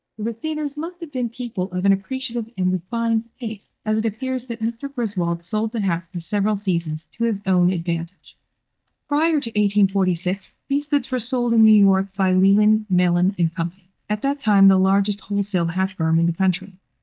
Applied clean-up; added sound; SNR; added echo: neural mask model DeepFilterNet 3.